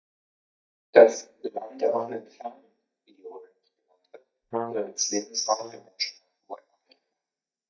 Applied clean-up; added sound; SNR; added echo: neural mask model DeepFilterNet 3.